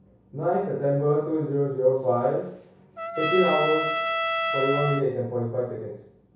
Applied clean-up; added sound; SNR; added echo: none; Trumpet; 3 dB; reverberation time 0.6 s.